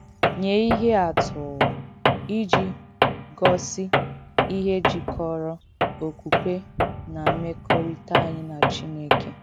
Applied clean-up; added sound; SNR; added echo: none; Tools; -2 dB; none.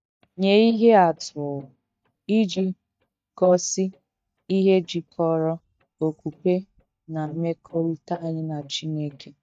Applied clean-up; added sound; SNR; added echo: neural mask model DeepFilterNet 3.